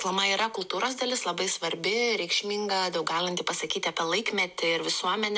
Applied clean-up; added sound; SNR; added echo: none; none; none; none.